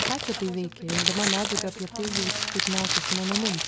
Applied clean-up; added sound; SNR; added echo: none; Crumpling, crinkling; -2 dB; none.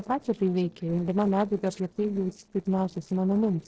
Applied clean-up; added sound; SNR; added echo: neural separator model SepFormer DNS4.